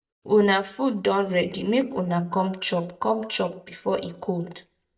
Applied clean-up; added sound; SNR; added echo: neural mask model DeepFilterNet 3.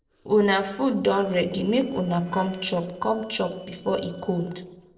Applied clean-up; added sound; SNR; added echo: neural separator model SepFormer DNS4.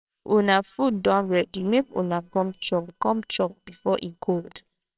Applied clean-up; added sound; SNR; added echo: neural separator model SepFormer WHAMR!.